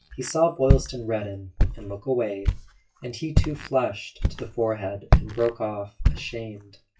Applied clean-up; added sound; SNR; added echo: classical method WPE with log-MMSE.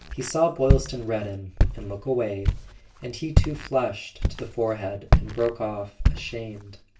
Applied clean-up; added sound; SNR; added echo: none; Walk, footsteps; -3 dB; reverberation time 0.2 s.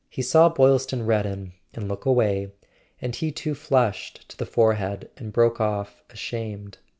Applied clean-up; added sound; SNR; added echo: none; none; none; none.